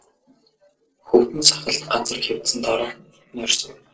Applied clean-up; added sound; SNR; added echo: neural separator model SepFormer DNS4.